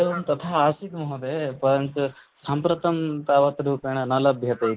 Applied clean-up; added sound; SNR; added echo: neural mask model Resemble Enhance denoiser.